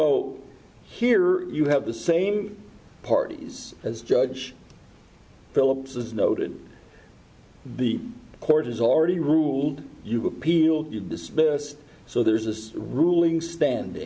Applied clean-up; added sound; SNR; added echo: none; none; none; none.